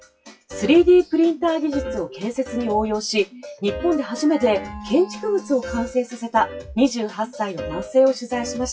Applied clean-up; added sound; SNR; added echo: classical method WPE with log-MMSE.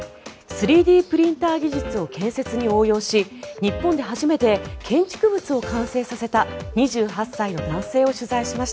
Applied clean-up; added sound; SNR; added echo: none; none; none; none.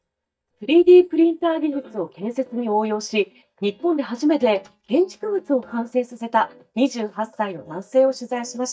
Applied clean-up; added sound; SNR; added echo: neural mask model DeepFilterNet 3.